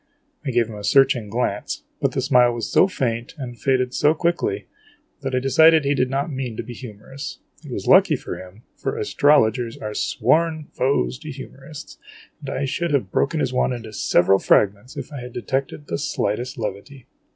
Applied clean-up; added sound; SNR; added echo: none; none; none; none.